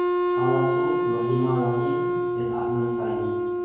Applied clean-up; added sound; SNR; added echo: none; Wind instrument, woodwind instrument; -5 dB; reverberation time 1.3 s.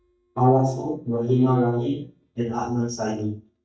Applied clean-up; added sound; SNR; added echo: neural mask model DeepFilterNet 3.